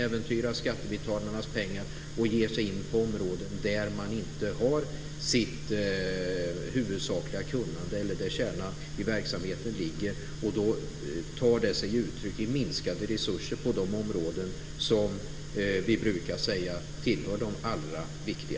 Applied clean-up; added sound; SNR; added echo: none; none; none; reverberation time 1.5 s.